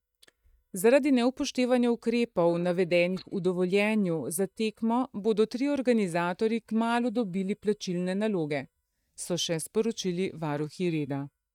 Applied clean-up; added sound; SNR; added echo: neural mask model DeepFilterNet 3.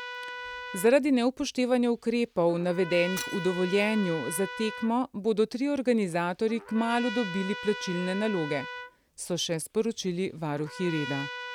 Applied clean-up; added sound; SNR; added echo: none; Shatter + Trumpet; 12 dB; none.